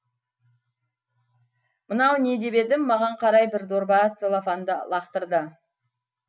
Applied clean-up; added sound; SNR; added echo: none; none; none; none.